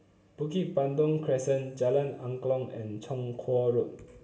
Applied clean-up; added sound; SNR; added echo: none; none; none; reverberation time 1.7 s.